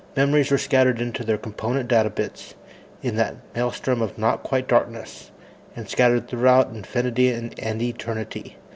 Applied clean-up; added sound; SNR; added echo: none; none; none; none.